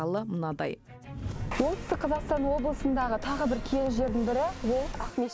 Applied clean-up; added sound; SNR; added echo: none; Subway, metro, underground; 8 dB; none.